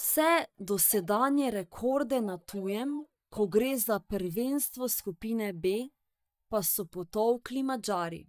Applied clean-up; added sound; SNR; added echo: neural mask model DeepFilterNet 3.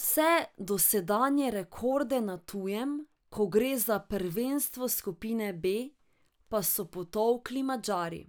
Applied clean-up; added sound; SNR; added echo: none; none; none; none.